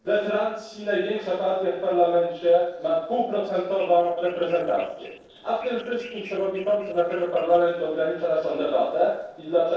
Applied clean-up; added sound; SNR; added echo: neural separator model SepFormer DNS4.